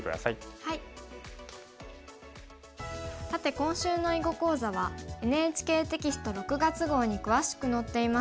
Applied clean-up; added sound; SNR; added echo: none; none; none; none.